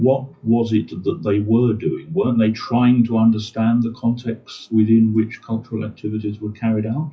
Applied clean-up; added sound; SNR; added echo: classical method WPE with log-MMSE.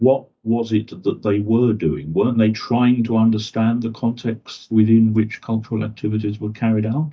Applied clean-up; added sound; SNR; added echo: neural mask model DeepFilterNet 3.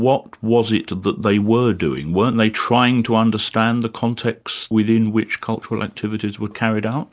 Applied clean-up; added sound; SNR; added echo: none; none; none; none.